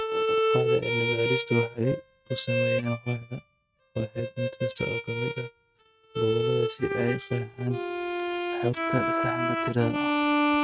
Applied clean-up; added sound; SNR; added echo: neural mask model RNNoise.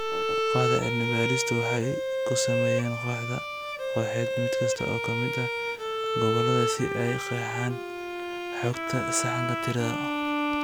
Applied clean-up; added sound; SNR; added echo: none; Bowed string instrument; -2 dB; none.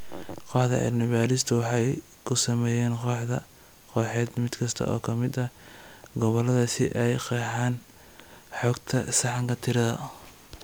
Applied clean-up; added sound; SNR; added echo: none; none; none; none.